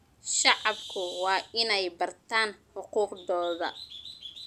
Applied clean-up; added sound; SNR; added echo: none; Bird; 15 dB; none.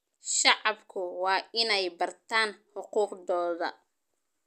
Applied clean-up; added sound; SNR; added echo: none; none; none; none.